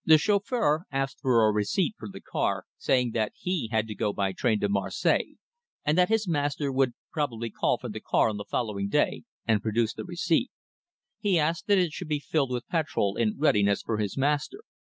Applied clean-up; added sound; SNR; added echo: none; none; none; none.